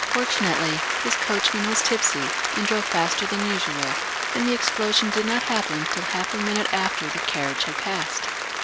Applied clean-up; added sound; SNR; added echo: none; Applause; 0 dB; none.